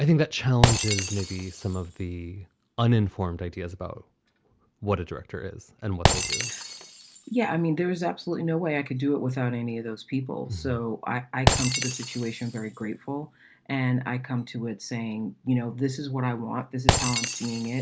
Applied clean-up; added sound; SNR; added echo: none; Shatter; 4 dB; none.